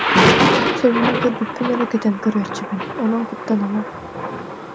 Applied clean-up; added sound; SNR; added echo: none; Thunder; -2 dB; none.